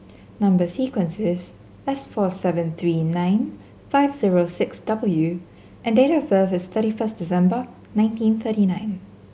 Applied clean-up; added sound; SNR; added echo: none; none; none; none.